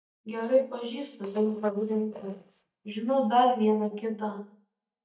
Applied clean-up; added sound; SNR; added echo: neural mask model DeepFilterNet 3.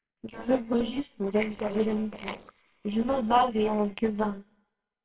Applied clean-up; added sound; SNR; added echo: neural separator model SepFormer WHAMR!.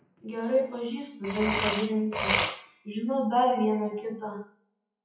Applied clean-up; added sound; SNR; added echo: classical method WPE with log-MMSE.